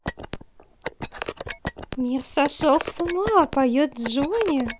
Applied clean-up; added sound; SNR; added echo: none; Telephone; 11 dB; none.